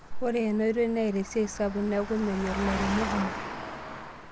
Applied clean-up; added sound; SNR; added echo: none; Engine; 7 dB; none.